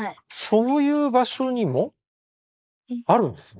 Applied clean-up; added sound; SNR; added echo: neural mask model Resemble Enhance denoiser.